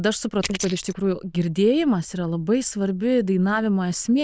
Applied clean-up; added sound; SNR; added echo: neural diffusion model UNIVERSE++.